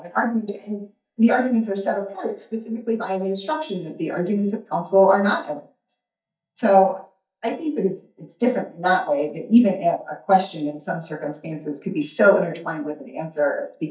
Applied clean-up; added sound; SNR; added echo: neural mask model DeepFilterNet 3.